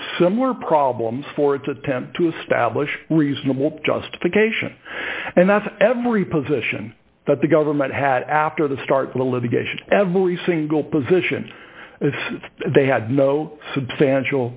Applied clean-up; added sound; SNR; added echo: none; none; none; none.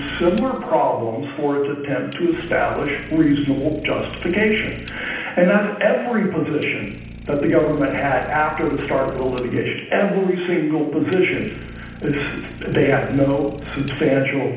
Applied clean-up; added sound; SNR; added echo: none; Idling; 17 dB; reverberation time 0.9 s.